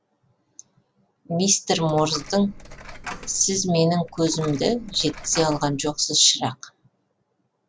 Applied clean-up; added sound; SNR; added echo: none; Coin (dropping); 15 dB; none.